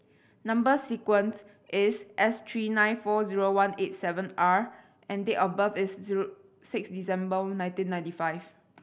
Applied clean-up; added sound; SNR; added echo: none; none; none; none.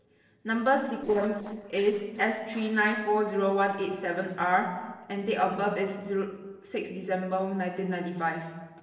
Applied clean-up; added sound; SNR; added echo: neural separator model SepFormer DNS4.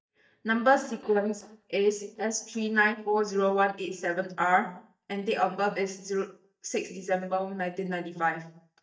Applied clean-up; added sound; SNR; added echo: neural mask model DeepFilterNet 3.